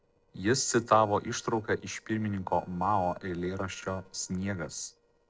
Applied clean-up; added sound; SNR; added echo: neural separator model SepFormer DNS4.